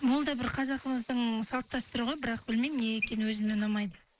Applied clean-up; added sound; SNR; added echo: neural mask model Resemble Enhance denoiser.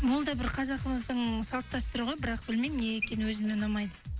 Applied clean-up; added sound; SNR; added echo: none; Sink (filling or washing) / Water tap, faucet; 17 dB; none.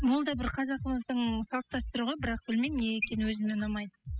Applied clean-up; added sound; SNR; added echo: classical method spectral subtraction.